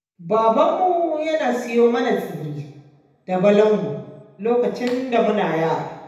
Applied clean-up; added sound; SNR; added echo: none; none; none; reverberation time 0.9 s.